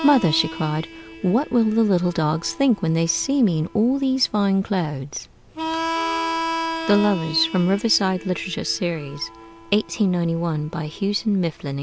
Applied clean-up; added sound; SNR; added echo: none; Harmonica; 10 dB; none.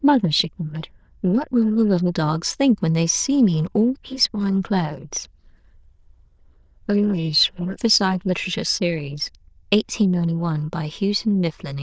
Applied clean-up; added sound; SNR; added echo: neural diffusion model UNIVERSE++.